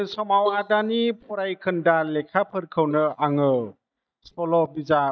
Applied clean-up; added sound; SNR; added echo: neural mask model DeepFilterNet 3.